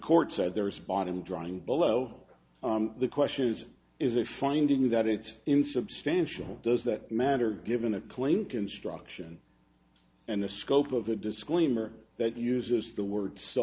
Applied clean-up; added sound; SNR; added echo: none; none; none; none.